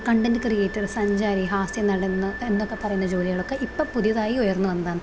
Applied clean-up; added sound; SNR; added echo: none; Wind instrument, woodwind instrument; 15 dB; none.